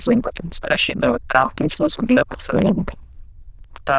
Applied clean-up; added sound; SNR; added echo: neural diffusion model UNIVERSE++.